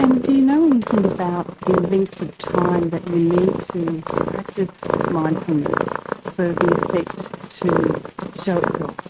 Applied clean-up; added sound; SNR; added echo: neural mask model RNNoise.